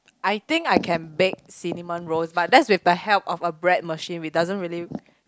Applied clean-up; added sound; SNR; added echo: none; none; none; none.